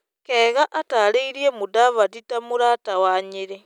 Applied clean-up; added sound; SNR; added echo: none; none; none; none.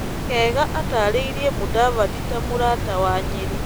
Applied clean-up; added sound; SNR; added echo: none; Water; 2 dB; none.